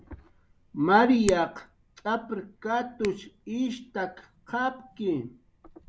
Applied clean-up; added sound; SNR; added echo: none; Hands; 19 dB; none.